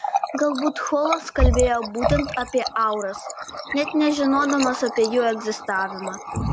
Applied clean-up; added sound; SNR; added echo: none; Water tap, faucet; 4 dB; none.